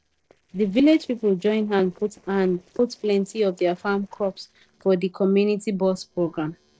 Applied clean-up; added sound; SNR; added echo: neural separator model SepFormer DNS4.